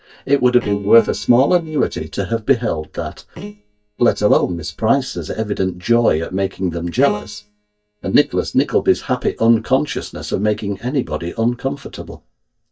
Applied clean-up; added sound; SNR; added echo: neural mask model DeepFilterNet 3.